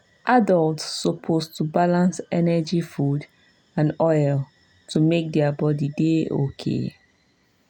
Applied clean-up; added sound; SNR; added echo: none; none; none; none.